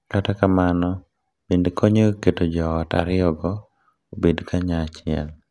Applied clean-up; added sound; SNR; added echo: none; none; none; none.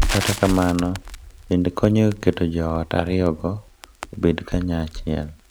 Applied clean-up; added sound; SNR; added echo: none; Crackle; 9 dB; none.